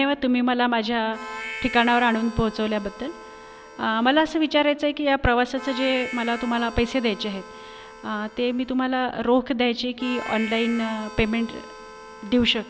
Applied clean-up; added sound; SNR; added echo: none; Harmonica; 15 dB; none.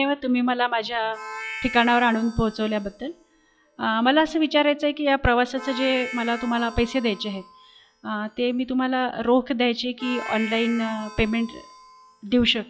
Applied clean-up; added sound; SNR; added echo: classical method log-MMSE.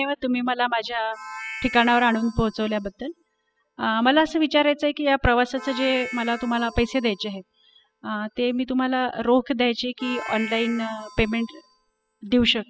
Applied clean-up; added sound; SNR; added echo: classical method spectral subtraction.